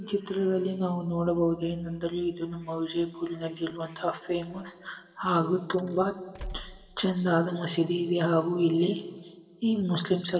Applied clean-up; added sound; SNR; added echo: none; Tools; 16 dB; reverberation time 1.4 s.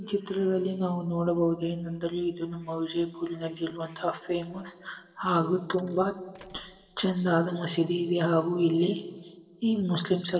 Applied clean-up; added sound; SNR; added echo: neural separator model SepFormer DNS4.